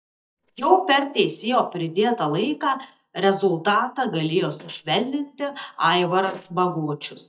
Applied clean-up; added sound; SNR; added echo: neural mask model DeepFilterNet 3.